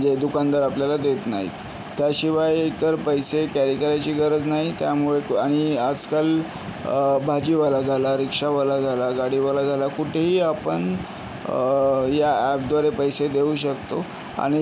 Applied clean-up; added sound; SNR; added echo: none; none; none; none.